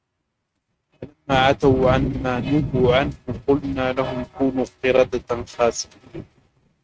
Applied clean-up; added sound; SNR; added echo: neural mask model RNNoise.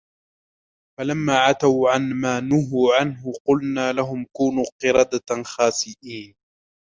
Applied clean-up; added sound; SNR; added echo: none; none; none; none.